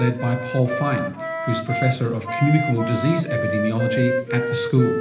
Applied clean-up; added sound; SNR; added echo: none; Wind instrument, woodwind instrument; 4 dB; reverberation time 1.0 s.